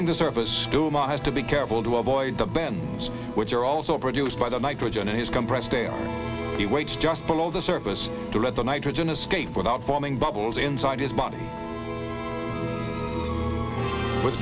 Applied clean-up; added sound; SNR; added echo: none; Shatter; 9 dB; none.